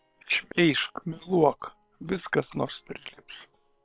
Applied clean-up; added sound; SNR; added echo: neural separator model SepFormer WHAM!.